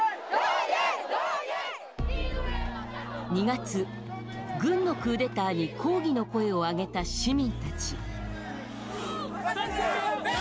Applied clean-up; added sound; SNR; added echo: none; none; none; none.